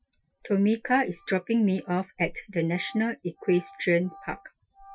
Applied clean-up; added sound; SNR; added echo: classical method Wiener filter.